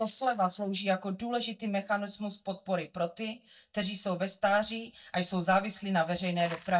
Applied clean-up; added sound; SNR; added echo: neural mask model DeepFilterNet 3.